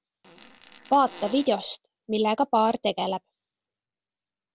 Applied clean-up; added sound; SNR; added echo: none; Fart; 19 dB; none.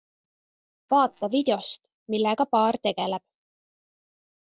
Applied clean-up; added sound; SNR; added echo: neural mask model DeepFilterNet 3.